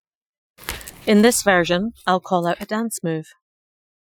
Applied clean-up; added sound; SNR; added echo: classical method Wiener filter.